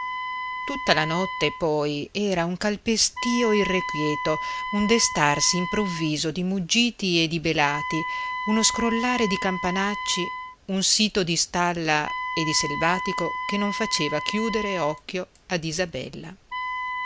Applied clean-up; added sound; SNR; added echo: none; Wind instrument, woodwind instrument; 7 dB; none.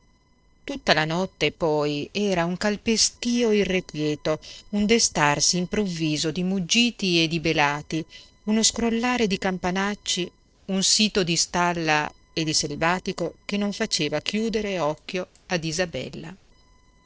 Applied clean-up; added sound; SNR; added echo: neural separator model SepFormer DNS4.